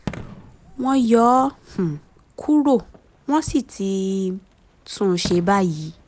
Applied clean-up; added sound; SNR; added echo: none; Fireworks; 18 dB; none.